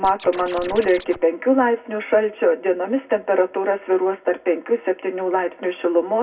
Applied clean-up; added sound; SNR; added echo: none; Scratching (performance technique); 16 dB; reverberation time 0.4 s.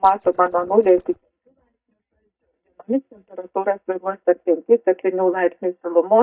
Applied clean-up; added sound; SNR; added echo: neural mask model DeepFilterNet 3.